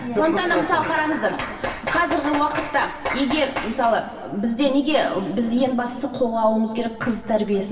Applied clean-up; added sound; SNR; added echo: none; none; none; reverberation time 2.5 s.